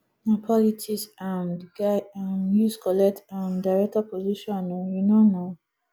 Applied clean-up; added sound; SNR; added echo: none; none; none; none.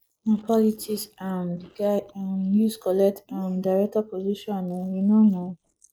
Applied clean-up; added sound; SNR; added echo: neural mask model Resemble Enhance denoiser.